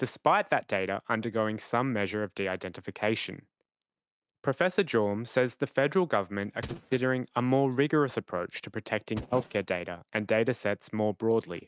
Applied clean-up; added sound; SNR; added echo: neural mask model RNNoise.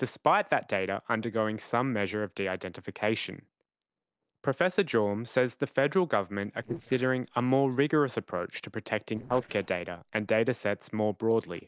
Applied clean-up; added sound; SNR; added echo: neural separator model SepFormer DNS4.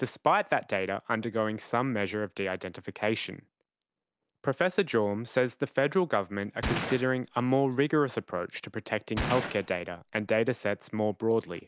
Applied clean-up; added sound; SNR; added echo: none; Gunshot, gunfire; 6 dB; none.